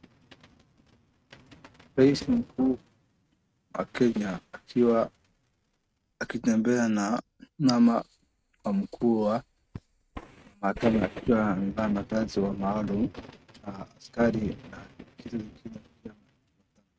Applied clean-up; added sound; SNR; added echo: neural mask model RNNoise.